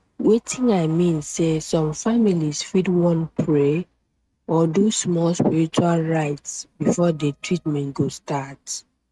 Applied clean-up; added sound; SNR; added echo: neural mask model RNNoise.